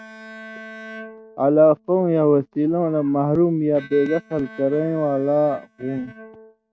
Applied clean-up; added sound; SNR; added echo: neural mask model RNNoise.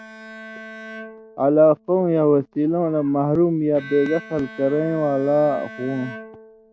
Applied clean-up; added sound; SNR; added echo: none; Bowed string instrument; 18 dB; none.